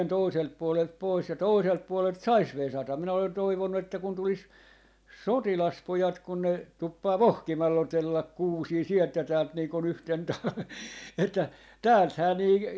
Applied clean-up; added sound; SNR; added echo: none; none; none; none.